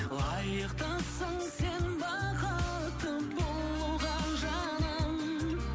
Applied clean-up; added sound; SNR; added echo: none; none; none; none.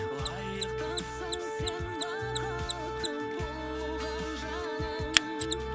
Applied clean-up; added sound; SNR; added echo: none; Mechanisms + Organ; -3 dB; none.